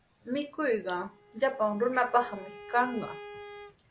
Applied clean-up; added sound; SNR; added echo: none; Bowed string instrument; 17 dB; none.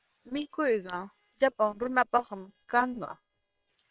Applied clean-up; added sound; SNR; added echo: neural separator model SepFormer WHAM!.